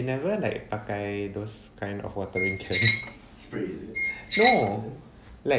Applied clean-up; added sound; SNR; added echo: none; Squeak; 0 dB; none.